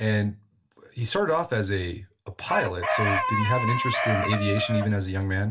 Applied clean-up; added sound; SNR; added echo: none; Chicken, rooster; 1 dB; reverberation time 0.2 s.